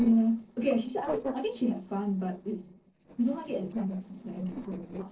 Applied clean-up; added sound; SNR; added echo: neural separator model SepFormer DNS4.